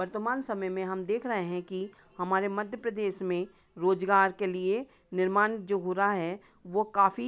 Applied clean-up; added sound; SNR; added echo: none; none; none; none.